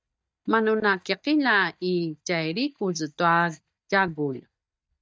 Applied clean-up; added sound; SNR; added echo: neural mask model DeepFilterNet 3.